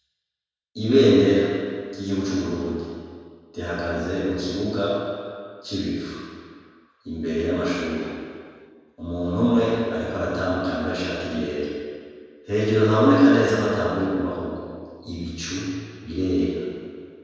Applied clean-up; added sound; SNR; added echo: none; none; none; reverberation time 1.9 s.